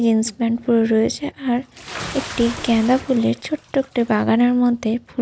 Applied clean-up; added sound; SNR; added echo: none; Bathtub (filling or washing) / Splash, splatter; 17 dB; none.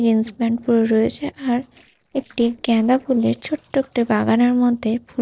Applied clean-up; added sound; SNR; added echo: neural separator model SepFormer DNS4.